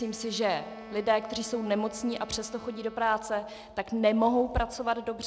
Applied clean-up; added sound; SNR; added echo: none; Wind instrument, woodwind instrument; 18 dB; none.